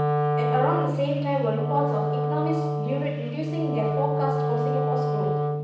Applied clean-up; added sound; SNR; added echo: none; Wind instrument, woodwind instrument; -3 dB; reverberation time 0.9 s.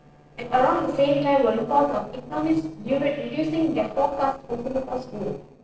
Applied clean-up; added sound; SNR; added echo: neural separator model SepFormer DNS4.